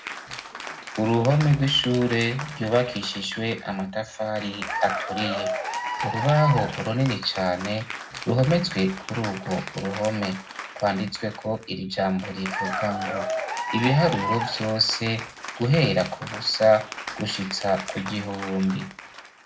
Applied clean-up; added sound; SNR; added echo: none; Applause / Cheering; 8 dB; reverberation time 0.3 s.